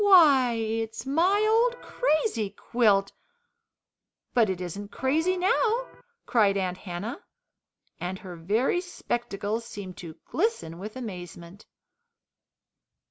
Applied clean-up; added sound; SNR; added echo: none; Electric guitar; 17 dB; none.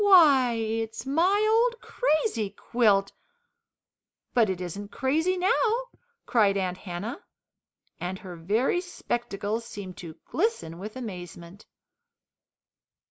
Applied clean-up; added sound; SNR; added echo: neural mask model Resemble Enhance denoiser.